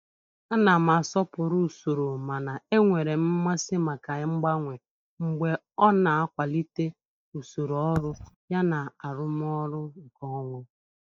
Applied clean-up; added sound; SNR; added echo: neural mask model DeepFilterNet 3.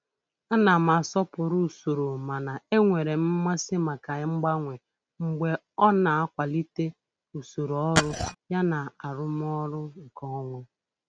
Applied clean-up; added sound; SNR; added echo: none; Glass; -1 dB; none.